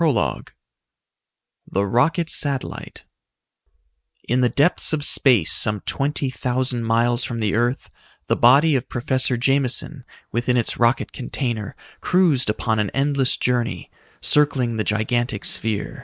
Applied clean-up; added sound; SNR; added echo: none; none; none; none.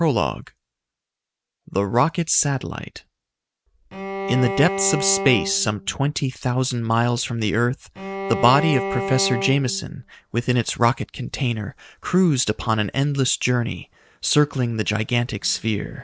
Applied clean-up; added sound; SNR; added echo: none; Bowed string instrument; 6 dB; none.